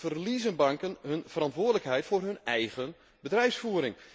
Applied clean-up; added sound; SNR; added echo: none; none; none; none.